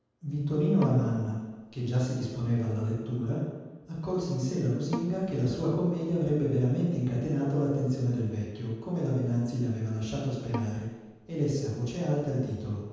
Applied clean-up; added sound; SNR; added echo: none; Bowed string instrument; 13 dB; reverberation time 1.2 s.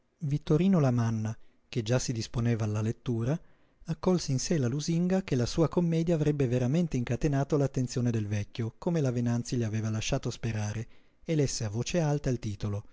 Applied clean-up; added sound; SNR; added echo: none; none; none; none.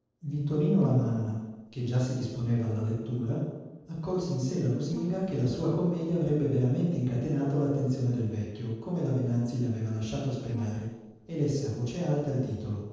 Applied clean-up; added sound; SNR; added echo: neural separator model SepFormer DNS4.